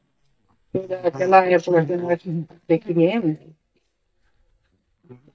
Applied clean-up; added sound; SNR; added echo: neural mask model DeepFilterNet 3.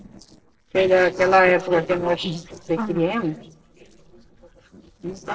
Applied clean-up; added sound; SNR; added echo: neural separator model SepFormer DNS4.